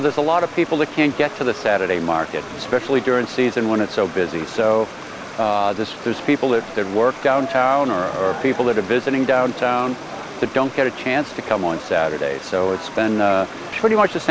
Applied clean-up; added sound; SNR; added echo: none; Stream; 15 dB; none.